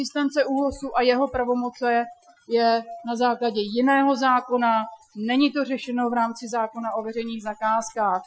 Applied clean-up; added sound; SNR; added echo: classical method Wiener filter.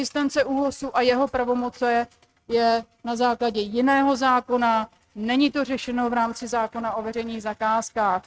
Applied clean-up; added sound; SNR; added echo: neural mask model RNNoise.